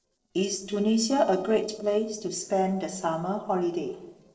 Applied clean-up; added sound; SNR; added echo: neural separator model SepFormer DNS4.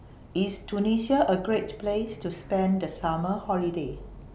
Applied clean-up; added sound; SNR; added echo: none; none; none; none.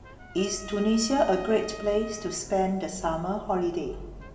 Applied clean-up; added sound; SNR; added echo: none; Trumpet; 19 dB; reverberation time 1.5 s.